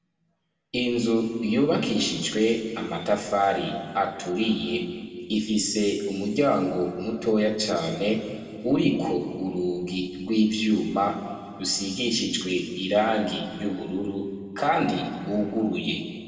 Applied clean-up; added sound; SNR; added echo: none; none; none; reverberation time 2.0 s.